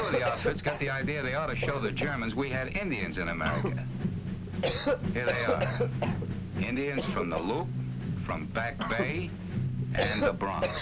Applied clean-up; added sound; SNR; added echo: none; Cough; 4 dB; none.